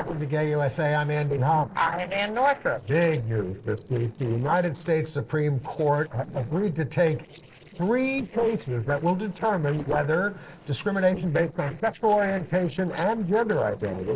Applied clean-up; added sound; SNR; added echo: neural separator model SepFormer DNS4.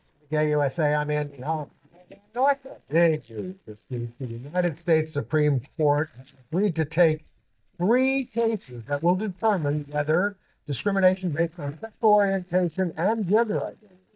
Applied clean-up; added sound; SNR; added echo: neural mask model DeepFilterNet 3.